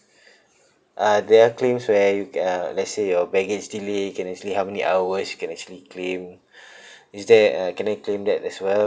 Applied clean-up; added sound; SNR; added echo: none; none; none; none.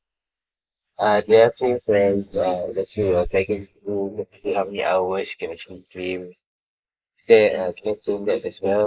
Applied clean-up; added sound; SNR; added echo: neural mask model Resemble Enhance denoiser.